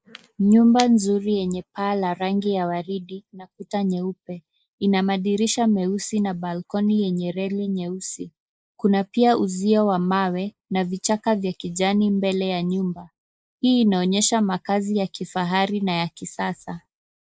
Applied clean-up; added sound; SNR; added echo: neural mask model Resemble Enhance denoiser.